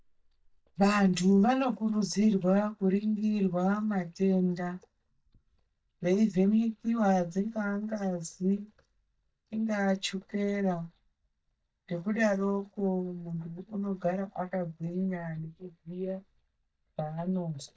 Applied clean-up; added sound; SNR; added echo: neural mask model DeepFilterNet 3.